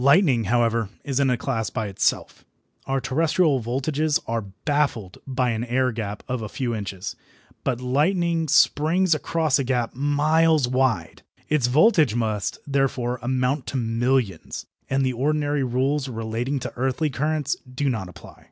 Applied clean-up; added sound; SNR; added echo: none; none; none; none.